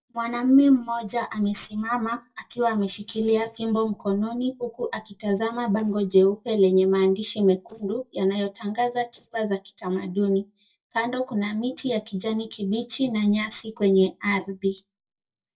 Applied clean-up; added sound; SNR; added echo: neural mask model DeepFilterNet 3.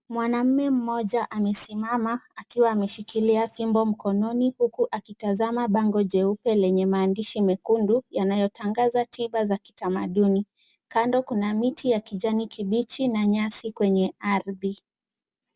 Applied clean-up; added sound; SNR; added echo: none; none; none; none.